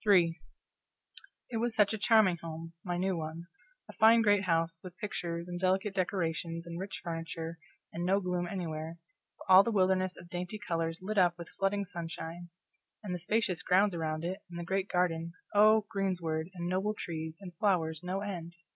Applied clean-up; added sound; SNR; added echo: none; none; none; none.